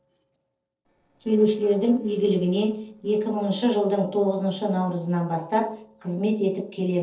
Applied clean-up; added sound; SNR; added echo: neural separator model SepFormer DNS4.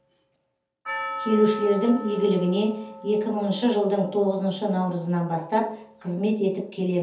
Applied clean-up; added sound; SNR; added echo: none; Percussion; 14 dB; reverberation time 0.5 s.